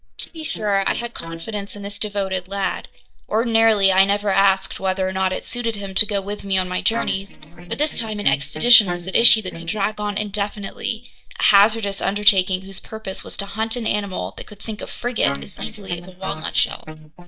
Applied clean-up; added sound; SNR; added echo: neural mask model DeepFilterNet 3.